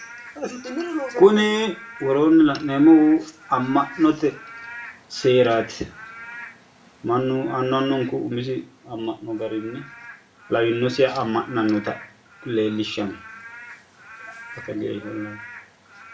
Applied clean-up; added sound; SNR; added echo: none; Rain / Frog; 19 dB; reverberation time 0.3 s.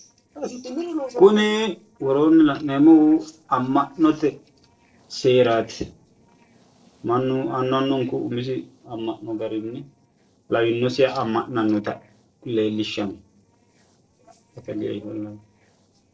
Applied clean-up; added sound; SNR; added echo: neural separator model SepFormer DNS4.